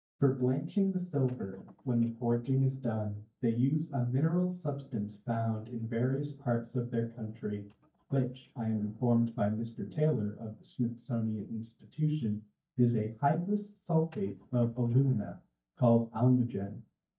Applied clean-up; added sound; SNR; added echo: neural mask model DeepFilterNet 3.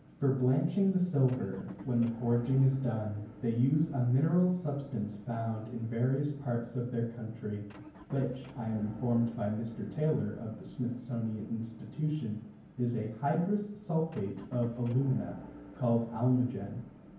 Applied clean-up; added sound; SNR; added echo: none; Motor vehicle (road) / Engine; 20 dB; reverberation time 0.9 s.